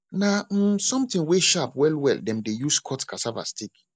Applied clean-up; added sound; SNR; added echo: none; none; none; none.